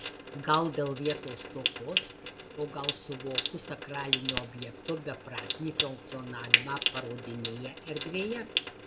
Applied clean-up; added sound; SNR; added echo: none; Trickle, dribble / Sink (filling or washing) / Water tap, faucet; -3 dB; none.